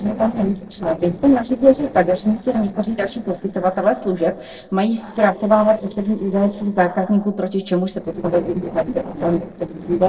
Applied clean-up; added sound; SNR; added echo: neural separator model SepFormer DNS4.